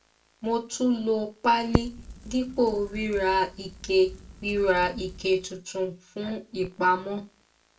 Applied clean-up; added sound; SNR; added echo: none; Crackle; 11 dB; reverberation time 0.2 s.